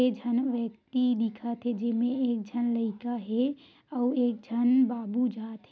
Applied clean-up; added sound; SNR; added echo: none; none; none; none.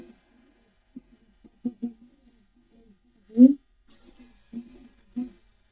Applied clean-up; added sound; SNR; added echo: neural mask model DeepFilterNet 3.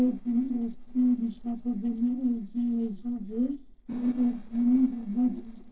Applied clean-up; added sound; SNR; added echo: neural separator model SepFormer DNS4.